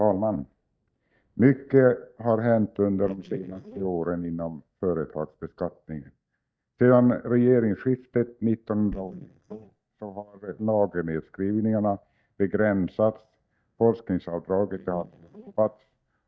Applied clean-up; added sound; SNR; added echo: neural mask model DeepFilterNet 3.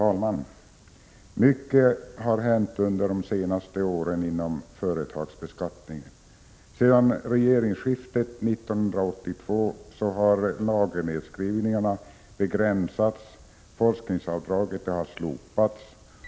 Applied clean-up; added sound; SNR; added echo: none; none; none; none.